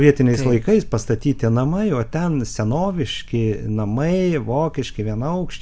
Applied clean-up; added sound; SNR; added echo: none; none; none; none.